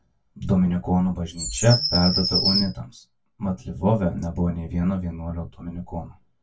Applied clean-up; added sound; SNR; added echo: none; Bird vocalization, bird call, bird song; 3 dB; reverberation time 0.1 s.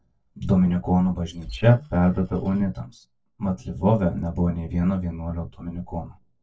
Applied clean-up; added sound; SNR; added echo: neural separator model SepFormer DNS4.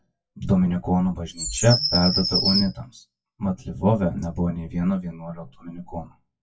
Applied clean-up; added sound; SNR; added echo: classical method WPE with log-MMSE.